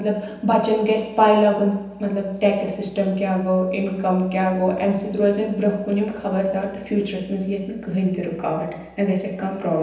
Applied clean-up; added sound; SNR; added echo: none; none; none; reverberation time 0.9 s.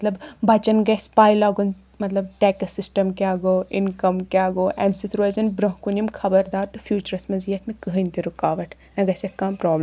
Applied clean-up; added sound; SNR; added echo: none; none; none; none.